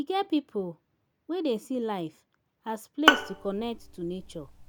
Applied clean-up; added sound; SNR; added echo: none; Bowed string instrument; -4 dB; none.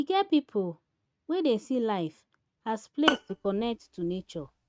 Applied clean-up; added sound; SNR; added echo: neural mask model RNNoise.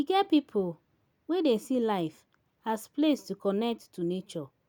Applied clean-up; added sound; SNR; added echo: none; none; none; none.